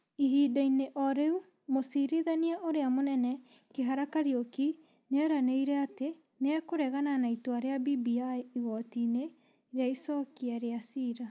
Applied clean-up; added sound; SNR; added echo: none; none; none; none.